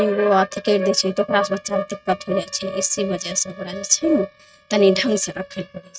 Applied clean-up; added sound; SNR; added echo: neural mask model RNNoise.